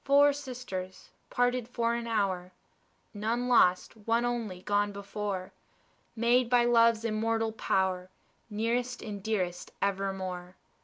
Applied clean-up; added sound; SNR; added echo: none; none; none; none.